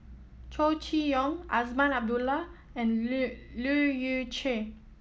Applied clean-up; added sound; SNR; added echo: none; none; none; none.